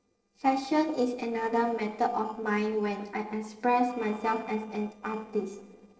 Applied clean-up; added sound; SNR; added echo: neural separator model SepFormer DNS4.